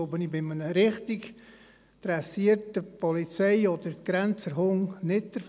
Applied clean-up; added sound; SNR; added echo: none; none; none; none.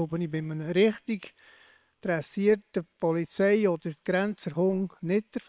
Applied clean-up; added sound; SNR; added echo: neural separator model SepFormer WHAM!.